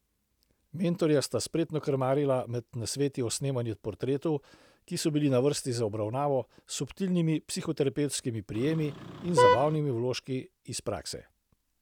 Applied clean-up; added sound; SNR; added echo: none; Vehicle horn, car horn, honking; -2 dB; none.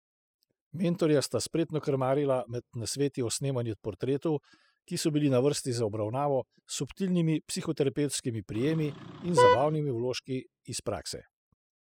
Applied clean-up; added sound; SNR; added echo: classical method spectral subtraction.